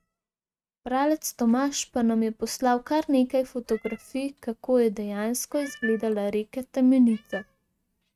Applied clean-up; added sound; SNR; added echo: neural mask model RNNoise.